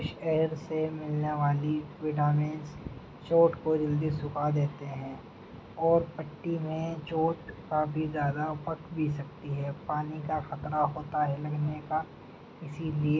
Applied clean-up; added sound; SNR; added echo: none; none; none; none.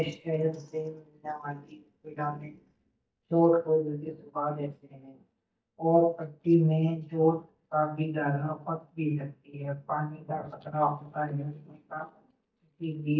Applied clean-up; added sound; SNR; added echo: neural mask model DeepFilterNet 3.